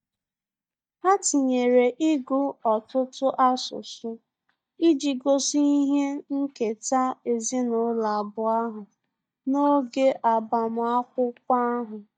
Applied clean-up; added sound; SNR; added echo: neural mask model DeepFilterNet 3.